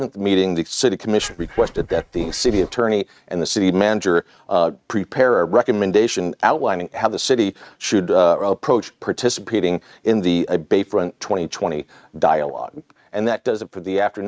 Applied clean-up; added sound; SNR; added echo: neural mask model RNNoise.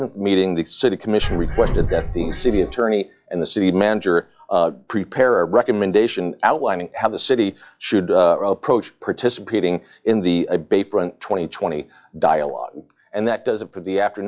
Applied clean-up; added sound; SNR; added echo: classical method log-MMSE.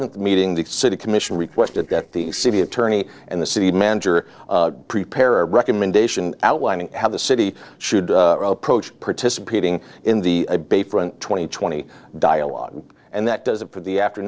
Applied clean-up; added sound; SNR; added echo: neural separator model SepFormer DNS4.